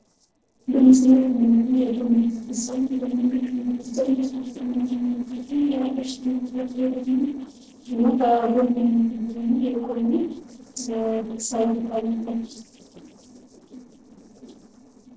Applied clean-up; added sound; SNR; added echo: neural separator model SepFormer DNS4.